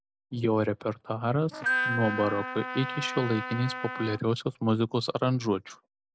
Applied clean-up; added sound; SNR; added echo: none; Glockenspiel + Trumpet; 5 dB; none.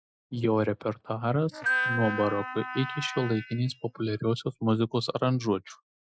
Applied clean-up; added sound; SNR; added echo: classical method Wiener filter.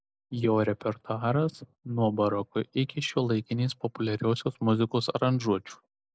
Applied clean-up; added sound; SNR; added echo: none; none; none; none.